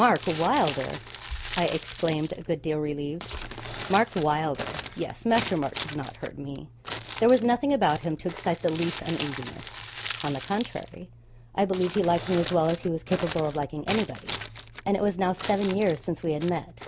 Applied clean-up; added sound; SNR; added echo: none; Crumpling, crinkling; 12 dB; none.